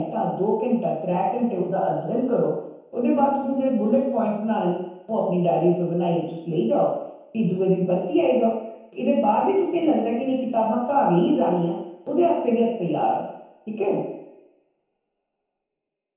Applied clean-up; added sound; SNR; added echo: none; none; none; reverberation time 0.9 s.